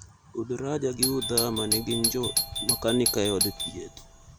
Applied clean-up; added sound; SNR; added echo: none; Doorbell; 0 dB; none.